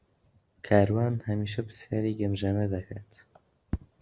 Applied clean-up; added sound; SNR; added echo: none; none; none; none.